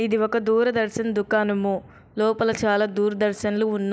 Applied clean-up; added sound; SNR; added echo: none; none; none; none.